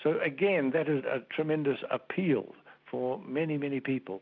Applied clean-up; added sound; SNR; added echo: none; none; none; none.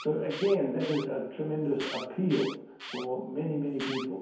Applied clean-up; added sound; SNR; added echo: none; Alarm; 13 dB; reverberation time 0.9 s.